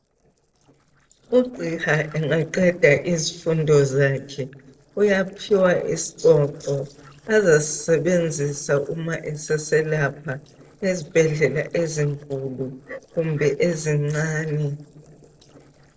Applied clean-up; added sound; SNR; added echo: neural separator model SepFormer DNS4.